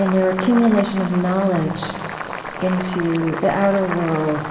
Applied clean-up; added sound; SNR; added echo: none; Boiling; 10 dB; reverberation time 1.9 s.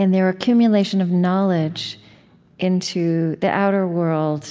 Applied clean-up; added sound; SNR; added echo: none; none; none; none.